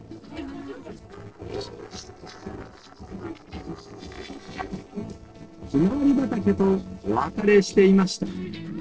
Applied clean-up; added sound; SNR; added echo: neural separator model SepFormer DNS4.